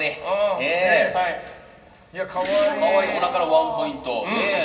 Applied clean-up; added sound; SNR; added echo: none; Whoosh, swoosh, swish; 12 dB; reverberation time 2.5 s.